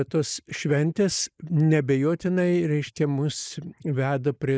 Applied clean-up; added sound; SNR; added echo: neural mask model Resemble Enhance denoiser.